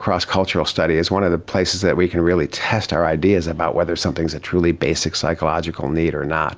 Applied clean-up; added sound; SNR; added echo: none; none; none; none.